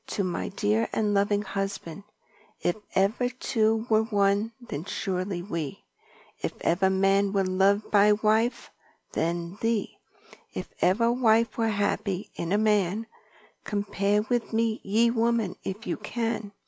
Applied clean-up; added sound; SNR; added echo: none; none; none; none.